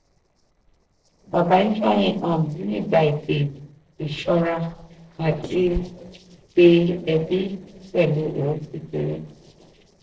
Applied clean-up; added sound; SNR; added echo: neural separator model SepFormer DNS4.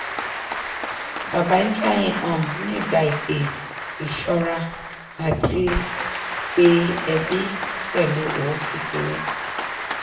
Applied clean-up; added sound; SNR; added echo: none; Applause; 5 dB; reverberation time 0.7 s.